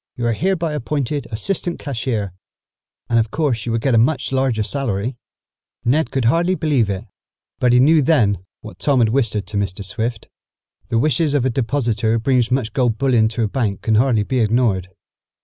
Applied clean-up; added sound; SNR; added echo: none; none; none; none.